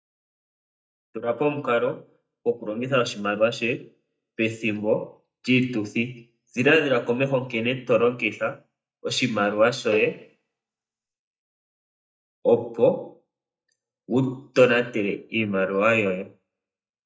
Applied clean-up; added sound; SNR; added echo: neural mask model DeepFilterNet 3.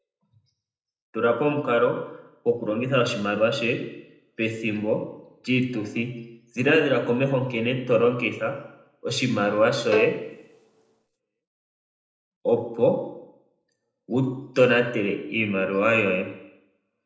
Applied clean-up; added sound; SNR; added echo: neural separator model SepFormer DNS4.